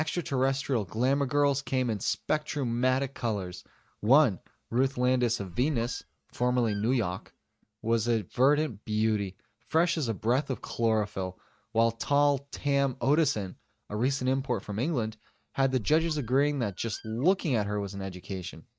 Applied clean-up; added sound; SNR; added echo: neural mask model RNNoise.